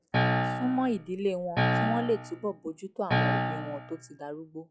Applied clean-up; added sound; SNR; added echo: classical method log-MMSE.